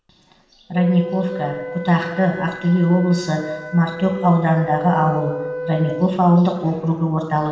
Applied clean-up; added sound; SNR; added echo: none; Wind instrument, woodwind instrument; 12 dB; reverberation time 1.1 s.